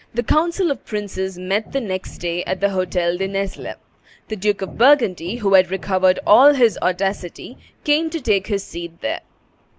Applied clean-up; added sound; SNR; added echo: none; none; none; none.